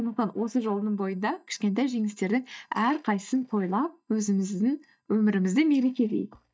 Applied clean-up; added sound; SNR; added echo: neural mask model DeepFilterNet 3.